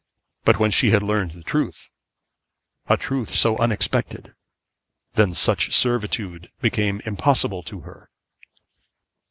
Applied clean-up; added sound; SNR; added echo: none; none; none; none.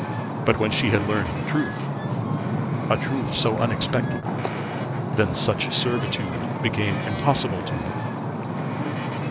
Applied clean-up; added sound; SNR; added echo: none; Wind / Ocean; 0 dB; none.